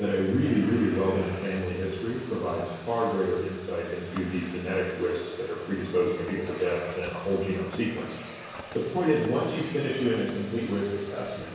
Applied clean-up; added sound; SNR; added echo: none; Domestic sounds, home sounds; 15 dB; reverberation time 1.0 s.